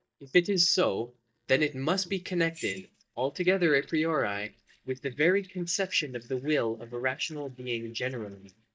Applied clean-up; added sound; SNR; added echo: neural mask model DeepFilterNet 3.